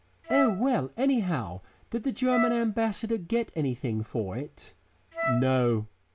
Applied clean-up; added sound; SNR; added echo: none; Wind instrument, woodwind instrument; 6 dB; none.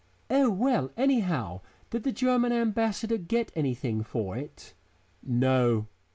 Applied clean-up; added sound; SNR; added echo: none; none; none; none.